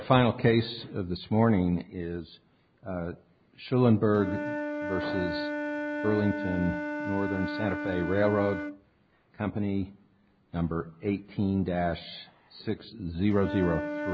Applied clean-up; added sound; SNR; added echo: none; Wind instrument, woodwind instrument; 8 dB; none.